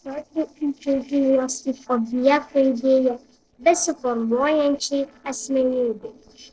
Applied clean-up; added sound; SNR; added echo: neural separator model SepFormer DNS4.